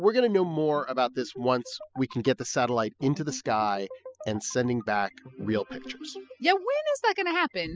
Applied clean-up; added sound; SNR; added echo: classical method spectral subtraction.